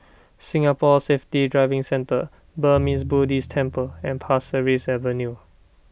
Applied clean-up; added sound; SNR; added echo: none; Bowed string instrument; 14 dB; none.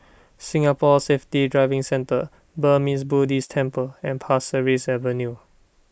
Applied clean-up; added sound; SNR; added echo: neural mask model Resemble Enhance denoiser.